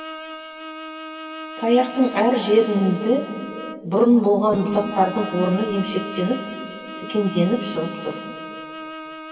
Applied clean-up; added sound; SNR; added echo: none; Bowed string instrument; 12 dB; reverberation time 2.4 s.